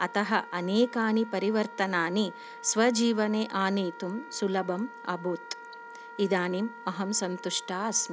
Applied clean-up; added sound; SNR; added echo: none; Wind instrument, woodwind instrument; 16 dB; none.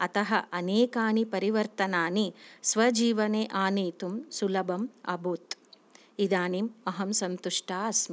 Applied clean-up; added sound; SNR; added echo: none; none; none; none.